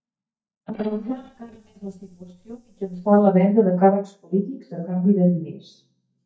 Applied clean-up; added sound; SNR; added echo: neural mask model DeepFilterNet 3.